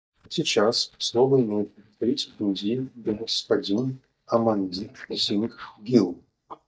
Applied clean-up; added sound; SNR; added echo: neural mask model DeepFilterNet 3.